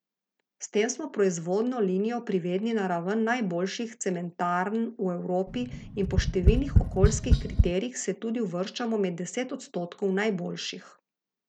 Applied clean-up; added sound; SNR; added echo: none; Tap; -5 dB; none.